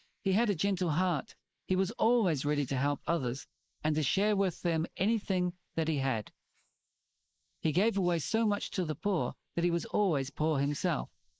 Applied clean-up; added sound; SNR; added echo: neural mask model Resemble Enhance denoiser.